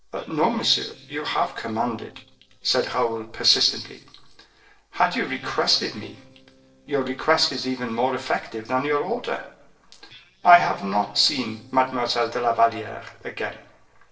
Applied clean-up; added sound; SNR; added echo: neural separator model SepFormer DNS4.